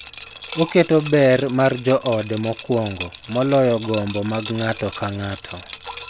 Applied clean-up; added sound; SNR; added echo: none; Liquid; 15 dB; none.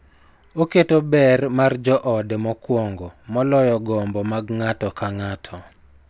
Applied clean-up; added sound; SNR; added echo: none; none; none; none.